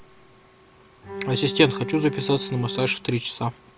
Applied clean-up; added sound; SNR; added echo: none; Bowed string instrument; 8 dB; none.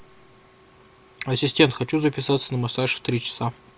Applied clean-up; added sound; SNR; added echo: none; none; none; none.